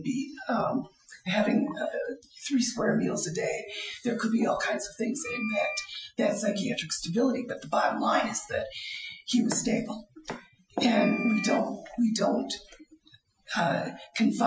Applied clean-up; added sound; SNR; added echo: classical method Wiener filter.